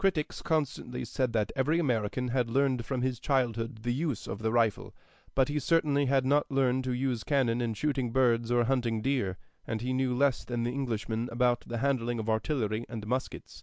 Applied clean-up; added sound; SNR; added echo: none; none; none; none.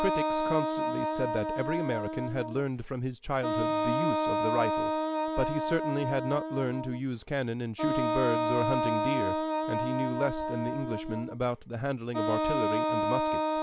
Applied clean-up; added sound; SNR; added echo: none; Wind instrument, woodwind instrument; -2 dB; none.